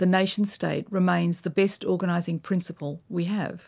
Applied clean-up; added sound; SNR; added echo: none; none; none; none.